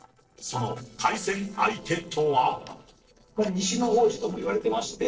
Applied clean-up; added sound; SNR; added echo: neural separator model SepFormer DNS4.